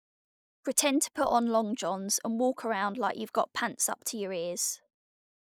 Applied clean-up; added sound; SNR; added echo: neural mask model Resemble Enhance denoiser.